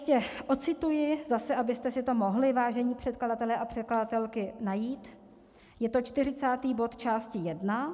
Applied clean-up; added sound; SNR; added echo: none; none; none; none.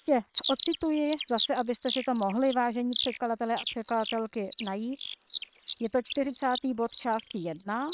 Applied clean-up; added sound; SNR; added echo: neural separator model SepFormer WHAM!.